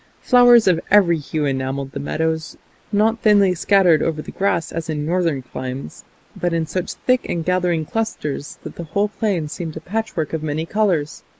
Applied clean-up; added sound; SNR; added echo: neural mask model Resemble Enhance denoiser.